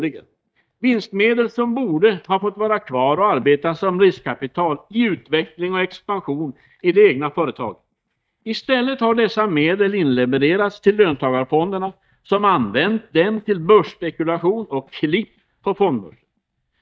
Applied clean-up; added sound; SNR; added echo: neural mask model DeepFilterNet 3.